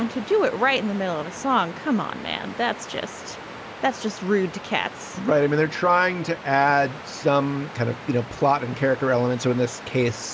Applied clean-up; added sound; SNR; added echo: none; Waves, surf; 14 dB; none.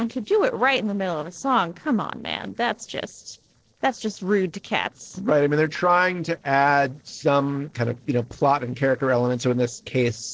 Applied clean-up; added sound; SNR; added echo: neural separator model SepFormer DNS4.